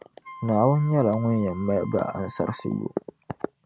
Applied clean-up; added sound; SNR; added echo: none; Wind instrument, woodwind instrument; 20 dB; none.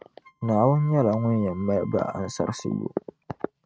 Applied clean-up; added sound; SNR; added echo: neural mask model RNNoise.